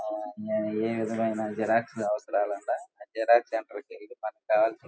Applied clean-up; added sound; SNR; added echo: none; none; none; none.